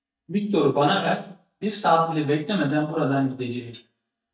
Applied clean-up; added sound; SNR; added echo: neural mask model DeepFilterNet 3.